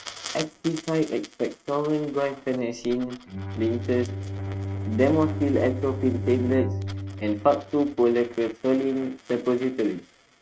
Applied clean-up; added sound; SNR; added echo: neural mask model RNNoise.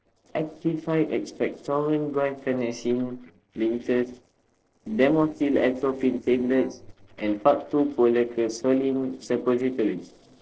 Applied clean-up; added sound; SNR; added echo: neural separator model SepFormer DNS4.